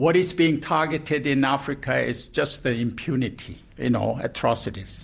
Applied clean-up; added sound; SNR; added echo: none; none; none; none.